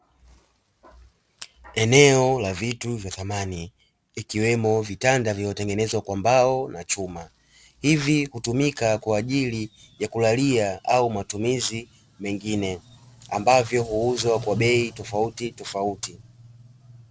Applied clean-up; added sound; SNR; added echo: none; none; none; none.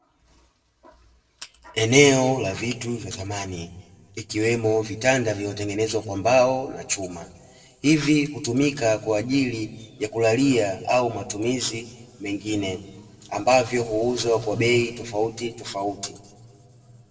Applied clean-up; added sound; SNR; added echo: none; none; none; reverberation time 1.4 s.